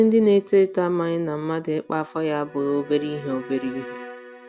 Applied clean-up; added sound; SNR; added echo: none; Bowed string instrument; 19 dB; none.